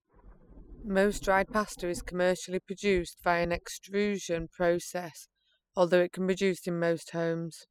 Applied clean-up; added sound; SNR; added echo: classical method spectral subtraction.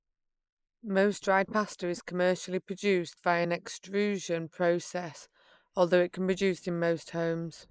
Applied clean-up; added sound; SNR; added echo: neural mask model Resemble Enhance denoiser.